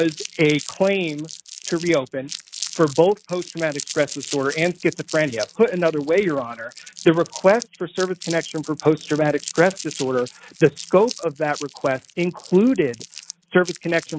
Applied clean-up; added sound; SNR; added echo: neural mask model RNNoise.